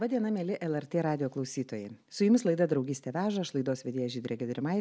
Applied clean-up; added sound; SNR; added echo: none; none; none; none.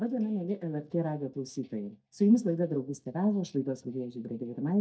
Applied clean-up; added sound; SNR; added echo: neural mask model DeepFilterNet 3.